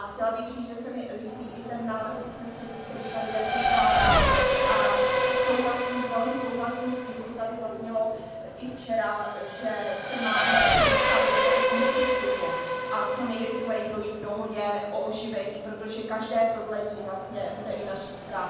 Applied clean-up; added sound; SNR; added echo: none; Race car, auto racing / Accelerating, revving, vroom; -3 dB; reverberation time 1.1 s.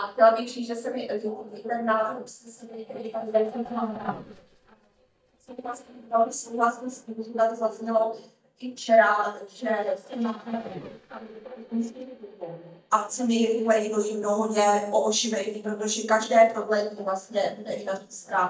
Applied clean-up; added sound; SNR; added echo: neural mask model DeepFilterNet 3.